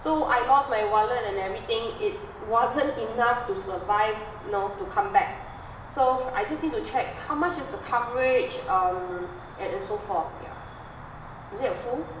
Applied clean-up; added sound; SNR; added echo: none; Cricket; 15 dB; reverberation time 1.0 s.